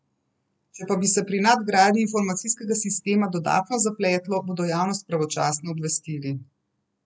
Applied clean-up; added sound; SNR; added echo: none; none; none; none.